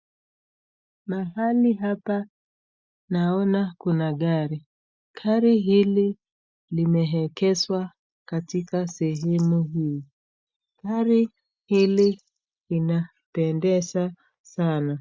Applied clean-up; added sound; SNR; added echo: neural mask model DeepFilterNet 3.